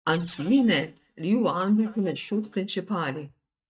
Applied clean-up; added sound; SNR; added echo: neural mask model DeepFilterNet 3.